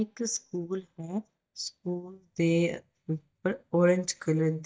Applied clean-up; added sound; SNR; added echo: neural mask model DeepFilterNet 3.